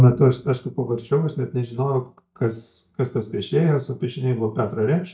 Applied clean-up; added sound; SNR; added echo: neural mask model DeepFilterNet 3.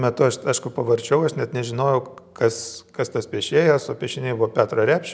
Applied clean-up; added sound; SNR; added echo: none; none; none; none.